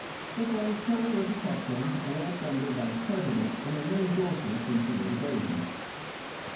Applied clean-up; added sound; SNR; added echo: none; Stream / Liquid; 7 dB; reverberation time 0.9 s.